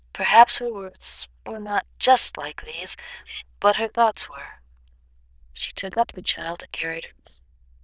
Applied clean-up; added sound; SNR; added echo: neural diffusion model UNIVERSE++.